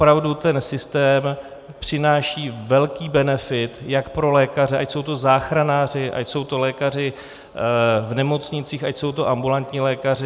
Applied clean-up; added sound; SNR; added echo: none; none; none; none.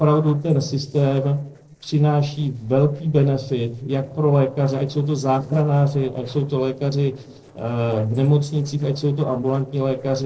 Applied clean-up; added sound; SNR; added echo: neural separator model SepFormer DNS4.